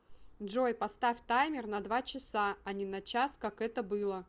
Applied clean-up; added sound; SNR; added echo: none; none; none; none.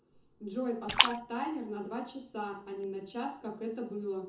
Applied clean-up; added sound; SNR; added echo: none; Splash, splatter; -3 dB; reverberation time 0.6 s.